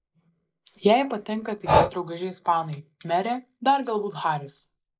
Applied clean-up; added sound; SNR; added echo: neural mask model Resemble Enhance denoiser.